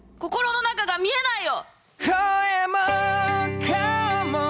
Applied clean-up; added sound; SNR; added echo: none; none; none; none.